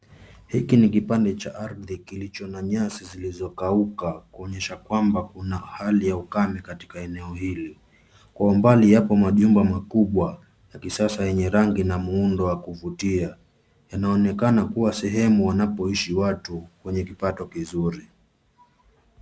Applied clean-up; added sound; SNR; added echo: none; none; none; none.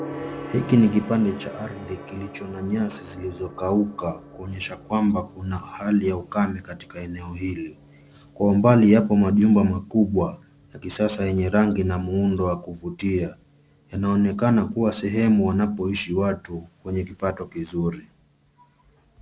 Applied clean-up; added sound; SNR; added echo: none; Gong; 20 dB; none.